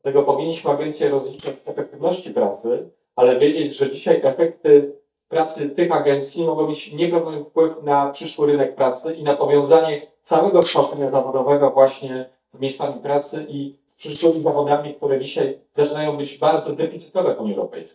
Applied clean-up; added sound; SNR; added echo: neural mask model DeepFilterNet 3.